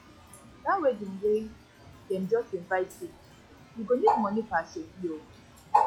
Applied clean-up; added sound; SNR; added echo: classical method log-MMSE.